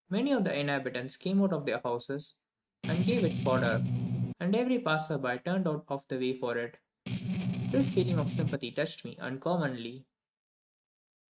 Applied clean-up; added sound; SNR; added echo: neural mask model RNNoise.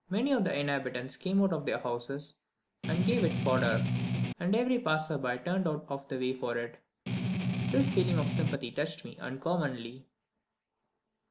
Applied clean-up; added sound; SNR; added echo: none; Strum; -2 dB; none.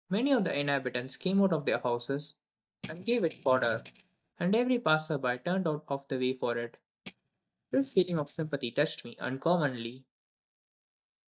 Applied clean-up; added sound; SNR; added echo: neural mask model DeepFilterNet 3.